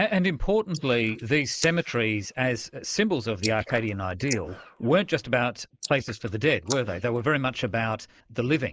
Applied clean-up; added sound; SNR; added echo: neural mask model Resemble Enhance denoiser.